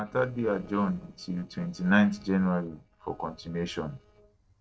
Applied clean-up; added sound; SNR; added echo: neural separator model SepFormer DNS4.